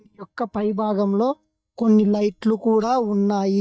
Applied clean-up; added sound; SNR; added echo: neural mask model DeepFilterNet 3.